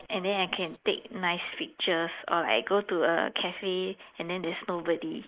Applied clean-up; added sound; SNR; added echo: neural mask model Resemble Enhance denoiser.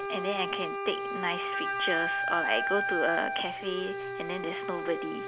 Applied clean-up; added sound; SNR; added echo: none; Wind instrument, woodwind instrument; 0 dB; none.